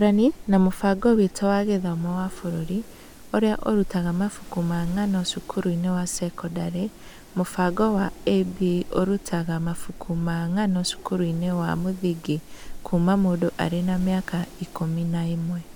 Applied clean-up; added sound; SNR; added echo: none; Wind; 14 dB; none.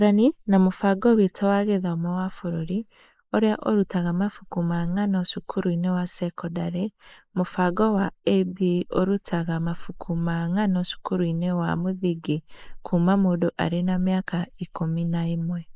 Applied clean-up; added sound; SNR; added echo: neural mask model Resemble Enhance denoiser.